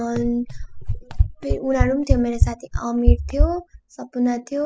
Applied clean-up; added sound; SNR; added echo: classical method spectral subtraction.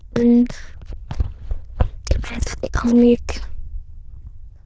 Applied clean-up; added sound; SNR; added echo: neural diffusion model UNIVERSE++.